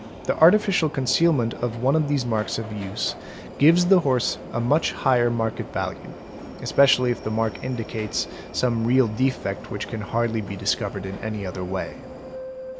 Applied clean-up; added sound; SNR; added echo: none; Subway, metro, underground; 14 dB; none.